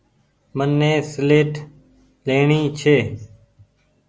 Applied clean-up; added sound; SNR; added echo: none; none; none; none.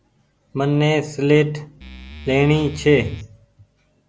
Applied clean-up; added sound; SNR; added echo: none; Musical instrument; 15 dB; none.